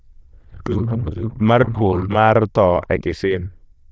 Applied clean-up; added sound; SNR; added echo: neural diffusion model UNIVERSE++.